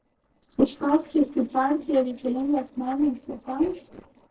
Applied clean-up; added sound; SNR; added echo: neural separator model SepFormer DNS4.